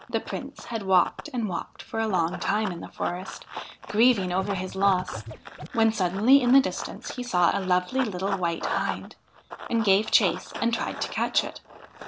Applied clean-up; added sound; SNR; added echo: none; Run + Scratching (performance technique); 12 dB; none.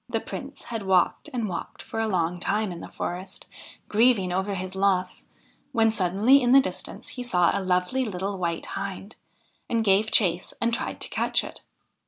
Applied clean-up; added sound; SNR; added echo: none; none; none; none.